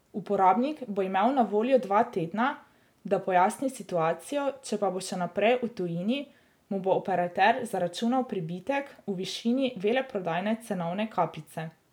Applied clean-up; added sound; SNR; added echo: none; none; none; none.